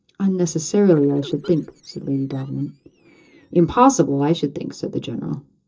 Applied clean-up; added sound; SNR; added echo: neural separator model SepFormer DNS4.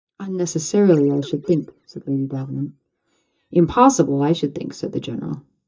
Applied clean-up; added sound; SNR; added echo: neural mask model DeepFilterNet 3.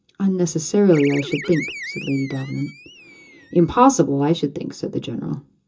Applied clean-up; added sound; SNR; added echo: none; Animal; 14 dB; reverberation time 0.2 s.